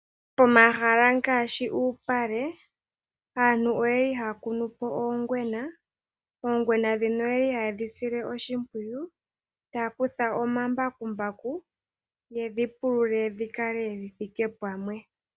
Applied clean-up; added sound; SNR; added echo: none; none; none; none.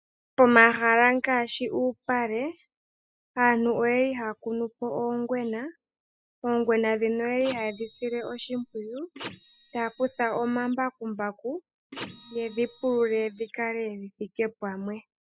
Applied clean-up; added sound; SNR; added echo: classical method spectral subtraction.